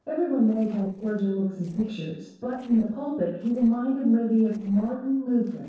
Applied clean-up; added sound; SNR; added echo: neural separator model SepFormer DNS4.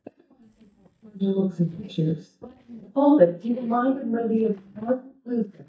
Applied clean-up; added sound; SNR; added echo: neural mask model DeepFilterNet 3.